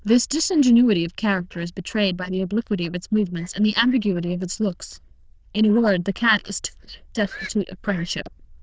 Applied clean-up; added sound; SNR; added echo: neural diffusion model UNIVERSE++.